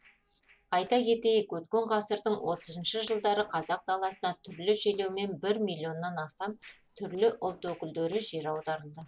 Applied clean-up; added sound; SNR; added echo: neural separator model SepFormer DNS4.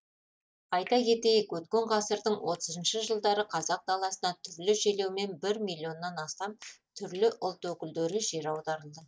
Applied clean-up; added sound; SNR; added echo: neural mask model DeepFilterNet 3.